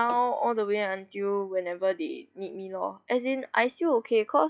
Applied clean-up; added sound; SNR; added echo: classical method log-MMSE.